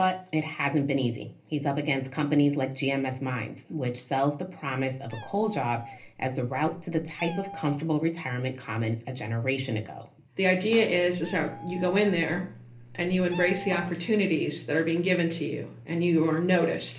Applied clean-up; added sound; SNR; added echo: none; Meow; 16 dB; reverberation time 0.3 s.